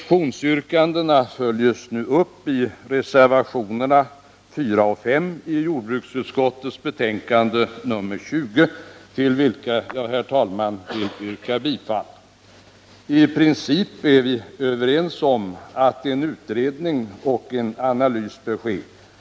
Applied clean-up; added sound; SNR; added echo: none; none; none; none.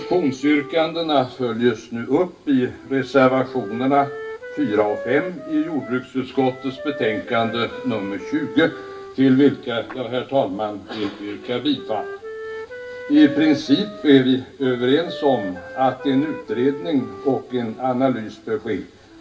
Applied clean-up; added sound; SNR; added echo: none; Wind instrument, woodwind instrument; 14 dB; reverberation time 0.2 s.